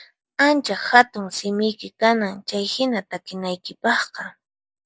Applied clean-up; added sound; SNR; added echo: none; none; none; none.